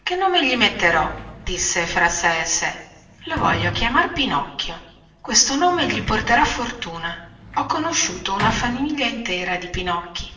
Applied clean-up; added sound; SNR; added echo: none; Sliding door; 14 dB; reverberation time 0.8 s.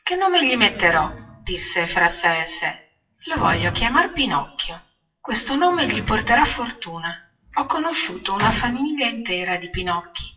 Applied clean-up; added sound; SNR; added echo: classical method WPE with log-MMSE.